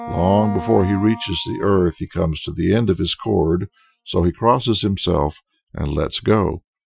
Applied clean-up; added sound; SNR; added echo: classical method Wiener filter.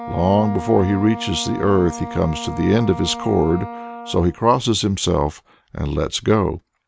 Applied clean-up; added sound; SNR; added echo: none; Wind instrument, woodwind instrument; 13 dB; none.